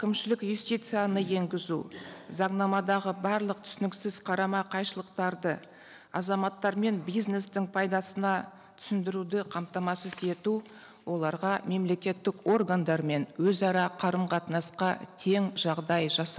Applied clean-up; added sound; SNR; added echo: none; none; none; none.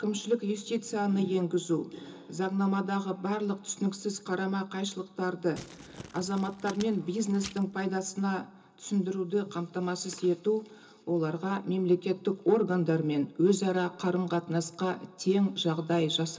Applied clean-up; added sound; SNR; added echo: none; Crumpling, crinkling; 17 dB; reverberation time 0.2 s.